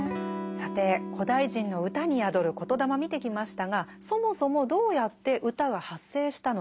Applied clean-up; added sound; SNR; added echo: none; Electric guitar / Strum; 11 dB; none.